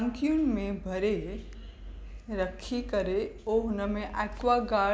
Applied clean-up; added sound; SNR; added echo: none; none; none; none.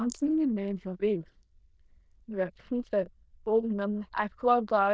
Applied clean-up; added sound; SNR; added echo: neural diffusion model UNIVERSE++.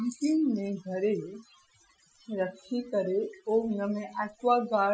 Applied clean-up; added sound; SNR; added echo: classical method Wiener filter.